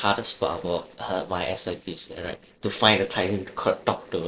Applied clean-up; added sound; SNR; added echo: neural separator model SepFormer DNS4.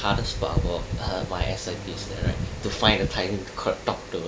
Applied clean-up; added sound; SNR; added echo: none; Engine; 16 dB; none.